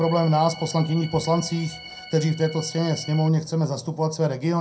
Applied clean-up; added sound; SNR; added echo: none; Organ; 17 dB; reverberation time 0.2 s.